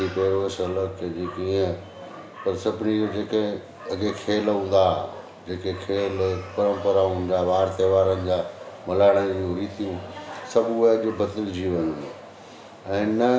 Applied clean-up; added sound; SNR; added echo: none; none; none; none.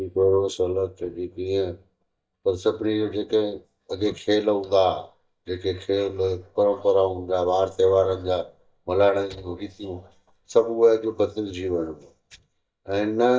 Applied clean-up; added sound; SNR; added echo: neural mask model DeepFilterNet 3.